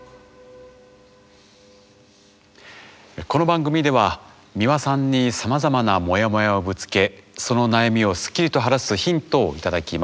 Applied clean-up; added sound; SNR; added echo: none; none; none; none.